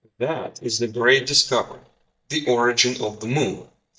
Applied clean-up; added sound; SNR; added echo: neural mask model DeepFilterNet 3.